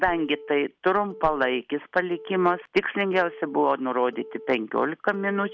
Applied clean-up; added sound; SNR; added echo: none; Telephone; 19 dB; none.